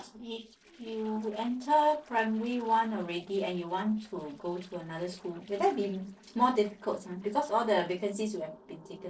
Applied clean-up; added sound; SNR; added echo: neural separator model SepFormer DNS4.